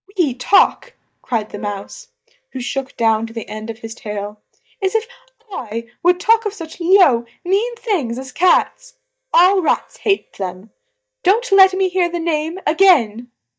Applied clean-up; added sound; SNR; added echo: neural mask model DeepFilterNet 3.